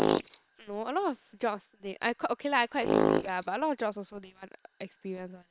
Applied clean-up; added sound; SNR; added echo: neural separator model SepFormer WHAM!.